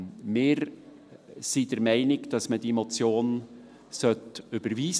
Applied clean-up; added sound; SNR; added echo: none; none; none; none.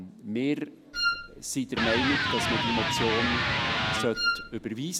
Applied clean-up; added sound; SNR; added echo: none; Electric guitar + Wind instrument, woodwind instrument; -3 dB; none.